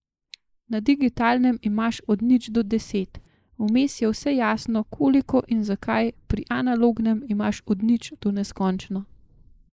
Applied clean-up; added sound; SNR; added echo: neural mask model Resemble Enhance denoiser.